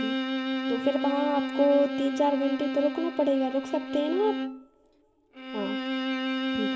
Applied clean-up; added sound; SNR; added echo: none; Bowed string instrument; 3 dB; reverberation time 2.1 s.